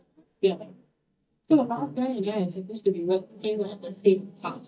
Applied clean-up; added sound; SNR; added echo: neural mask model DeepFilterNet 3.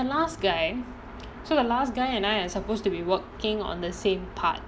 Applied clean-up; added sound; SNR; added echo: none; none; none; none.